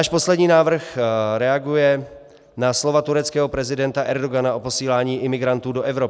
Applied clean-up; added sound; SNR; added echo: none; none; none; none.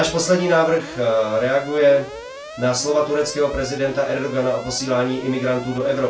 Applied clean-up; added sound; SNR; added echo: none; Alarm; 16 dB; reverberation time 0.3 s.